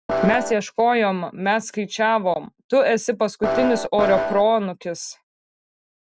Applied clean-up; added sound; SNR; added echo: none; Piano; 1 dB; none.